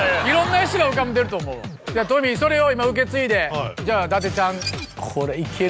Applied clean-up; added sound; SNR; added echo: none; Dishes, pots, and pans / Glass; 14 dB; none.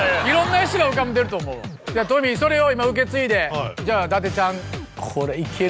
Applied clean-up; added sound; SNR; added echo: none; none; none; none.